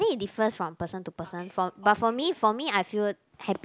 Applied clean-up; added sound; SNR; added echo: none; none; none; none.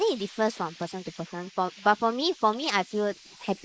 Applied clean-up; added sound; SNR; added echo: neural mask model Resemble Enhance denoiser.